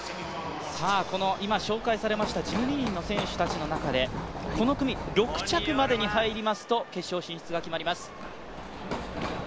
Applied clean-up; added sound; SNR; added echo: none; Run; 7 dB; none.